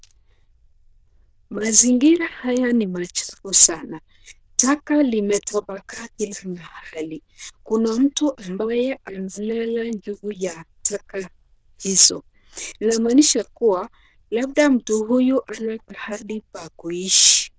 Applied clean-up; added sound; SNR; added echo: neural diffusion model UNIVERSE++.